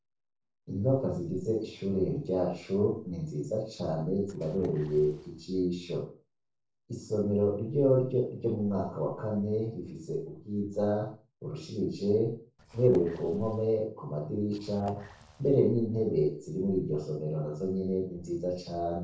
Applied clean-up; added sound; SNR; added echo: neural separator model SepFormer DNS4.